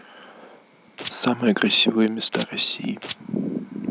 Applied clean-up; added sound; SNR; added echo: none; Domestic sounds, home sounds; 14 dB; none.